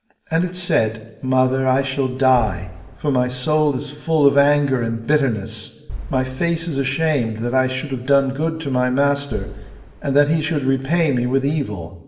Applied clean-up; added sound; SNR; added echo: none; Boom; 15 dB; reverberation time 1.0 s.